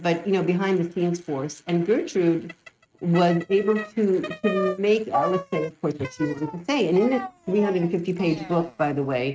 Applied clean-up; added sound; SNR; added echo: neural mask model RNNoise.